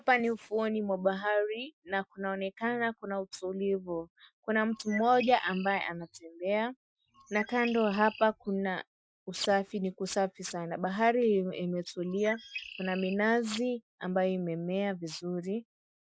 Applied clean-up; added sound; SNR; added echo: classical method Wiener filter.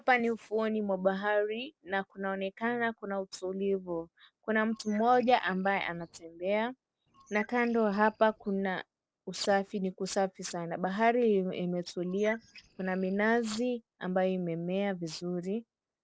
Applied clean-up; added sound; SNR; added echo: neural separator model SepFormer DNS4.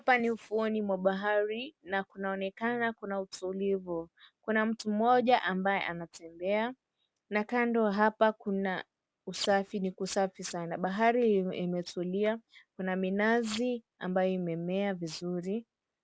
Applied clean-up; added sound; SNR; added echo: none; none; none; none.